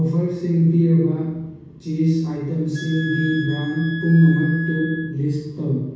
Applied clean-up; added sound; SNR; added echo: none; Wind instrument, woodwind instrument; 13 dB; reverberation time 1.2 s.